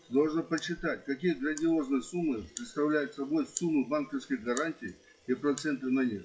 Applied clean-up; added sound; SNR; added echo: classical method WPE with log-MMSE.